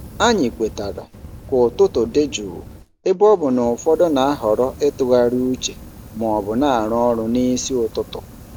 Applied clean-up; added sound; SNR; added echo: none; Fire; 18 dB; none.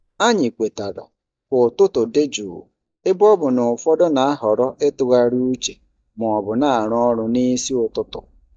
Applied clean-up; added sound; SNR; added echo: neural mask model DeepFilterNet 3.